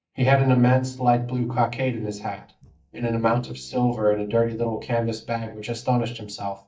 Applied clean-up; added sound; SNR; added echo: neural mask model DeepFilterNet 3.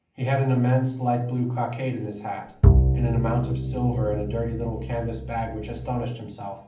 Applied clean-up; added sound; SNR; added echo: none; Bowed string instrument; -3 dB; reverberation time 0.6 s.